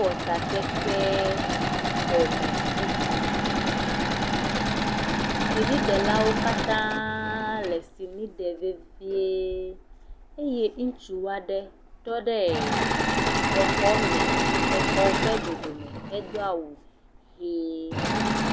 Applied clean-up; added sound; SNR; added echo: none; Engine / Mechanisms; -2 dB; none.